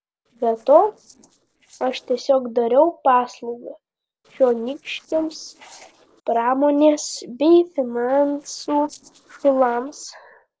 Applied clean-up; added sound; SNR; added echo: neural separator model SepFormer DNS4.